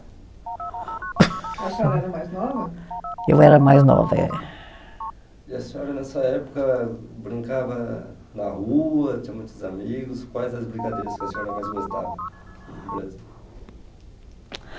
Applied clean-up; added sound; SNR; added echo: none; Telephone; 10 dB; none.